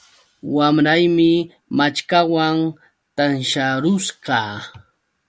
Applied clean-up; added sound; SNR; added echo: none; none; none; none.